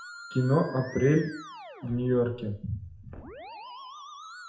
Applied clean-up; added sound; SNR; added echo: classical method WPE with log-MMSE.